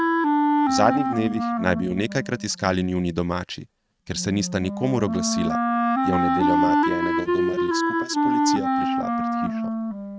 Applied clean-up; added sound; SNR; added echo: neural mask model RNNoise.